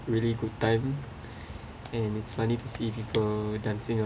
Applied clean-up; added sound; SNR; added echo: none; none; none; none.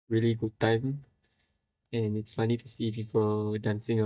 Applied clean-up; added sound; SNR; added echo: neural mask model DeepFilterNet 3.